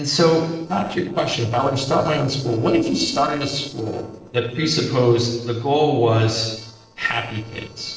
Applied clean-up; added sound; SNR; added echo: neural separator model SepFormer DNS4.